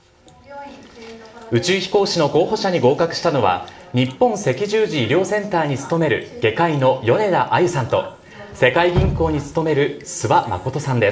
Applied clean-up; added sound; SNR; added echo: none; Drip; 14 dB; reverberation time 0.9 s.